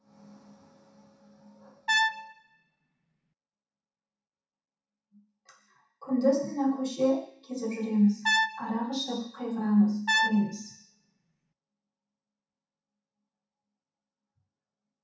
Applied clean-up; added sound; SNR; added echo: none; Brass instrument; -1 dB; reverberation time 0.7 s.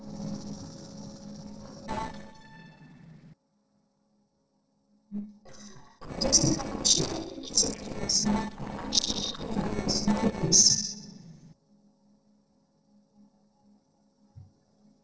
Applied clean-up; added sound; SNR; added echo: neural separator model SepFormer DNS4.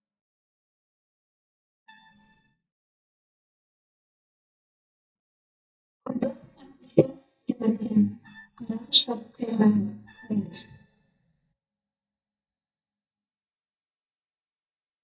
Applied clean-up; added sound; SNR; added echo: neural mask model DeepFilterNet 3.